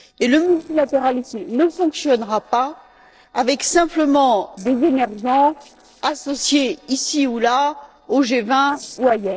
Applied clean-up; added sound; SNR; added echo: neural separator model SepFormer DNS4.